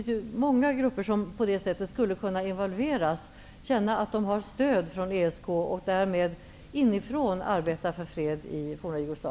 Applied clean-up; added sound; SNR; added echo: none; none; none; none.